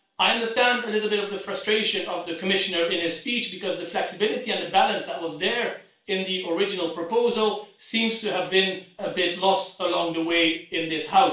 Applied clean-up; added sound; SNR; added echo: none; none; none; reverberation time 0.3 s.